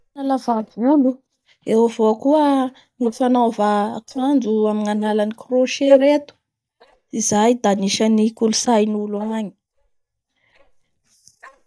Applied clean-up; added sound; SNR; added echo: neural mask model DeepFilterNet 3.